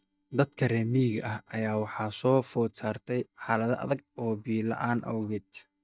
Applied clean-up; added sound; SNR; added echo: neural mask model DeepFilterNet 3.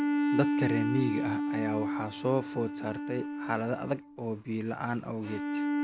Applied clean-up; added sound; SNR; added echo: none; Bowed string instrument; -1 dB; none.